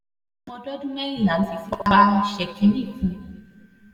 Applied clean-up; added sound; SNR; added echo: none; none; none; reverberation time 1.6 s.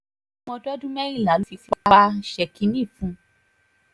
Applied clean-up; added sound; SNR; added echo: none; none; none; none.